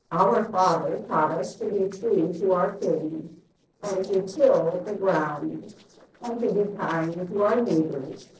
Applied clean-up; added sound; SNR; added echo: neural separator model SepFormer DNS4.